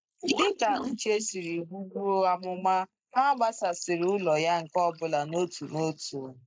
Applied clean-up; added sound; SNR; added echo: neural mask model Resemble Enhance denoiser.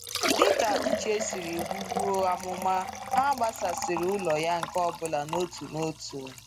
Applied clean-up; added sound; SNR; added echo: none; Liquid; 2 dB; none.